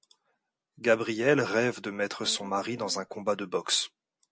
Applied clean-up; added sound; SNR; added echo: none; Guitar; 19 dB; none.